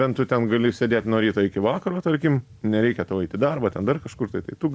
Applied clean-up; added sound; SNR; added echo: none; none; none; none.